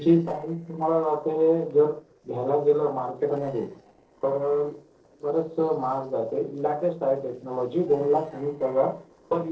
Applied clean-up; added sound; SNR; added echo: neural separator model SepFormer DNS4.